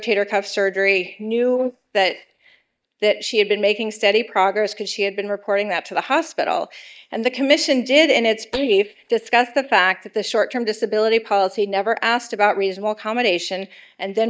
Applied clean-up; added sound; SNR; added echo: neural mask model DeepFilterNet 3.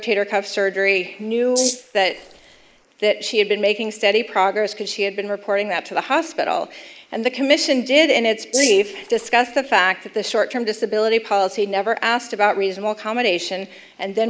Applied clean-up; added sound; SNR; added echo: neural mask model Resemble Enhance denoiser.